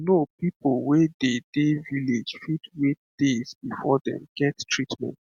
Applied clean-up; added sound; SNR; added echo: none; none; none; none.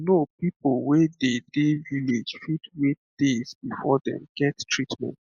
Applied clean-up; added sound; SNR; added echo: neural mask model Resemble Enhance denoiser.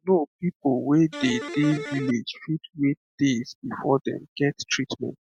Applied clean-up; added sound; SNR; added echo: classical method Wiener filter.